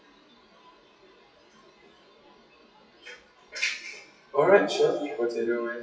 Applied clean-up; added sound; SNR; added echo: classical method WPE with log-MMSE.